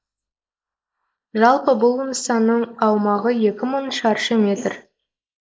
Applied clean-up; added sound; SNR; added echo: neural mask model Resemble Enhance denoiser.